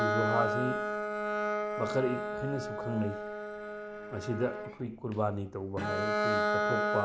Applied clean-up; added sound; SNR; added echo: none; Bowed string instrument; -2 dB; none.